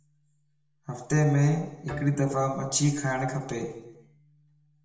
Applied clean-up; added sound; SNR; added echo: none; Bowed string instrument; 19 dB; reverberation time 0.8 s.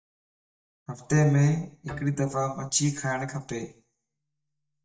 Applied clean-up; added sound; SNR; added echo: neural mask model DeepFilterNet 3.